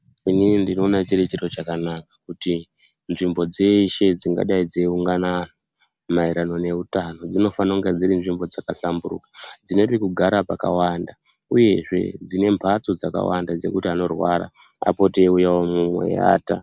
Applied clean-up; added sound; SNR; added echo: none; none; none; none.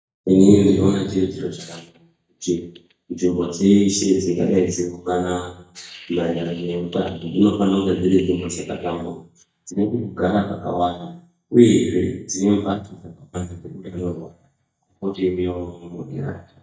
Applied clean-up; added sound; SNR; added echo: neural mask model DeepFilterNet 3.